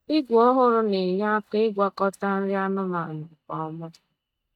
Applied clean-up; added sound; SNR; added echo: neural mask model DeepFilterNet 3.